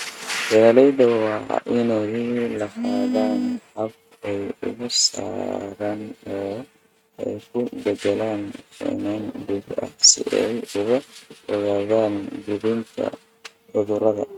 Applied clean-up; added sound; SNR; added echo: neural mask model RNNoise.